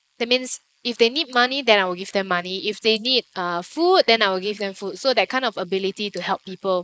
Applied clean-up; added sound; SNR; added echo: neural mask model Resemble Enhance denoiser.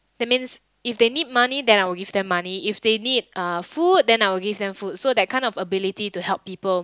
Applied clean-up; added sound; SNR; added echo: none; none; none; none.